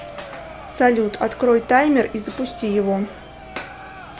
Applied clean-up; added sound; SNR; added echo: none; Crowd; 17 dB; none.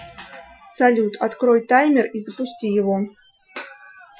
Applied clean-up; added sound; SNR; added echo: classical method Wiener filter.